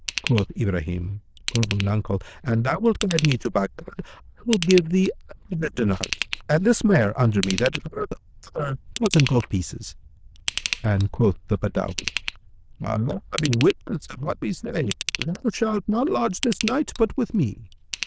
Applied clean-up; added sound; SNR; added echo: neural diffusion model UNIVERSE++.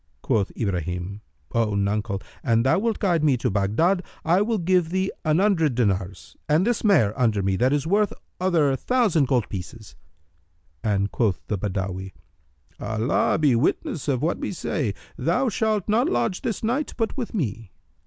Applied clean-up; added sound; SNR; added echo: none; none; none; none.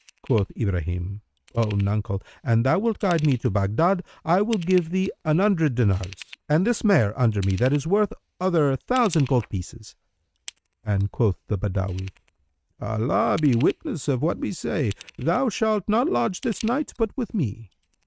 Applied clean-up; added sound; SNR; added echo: neural mask model RNNoise.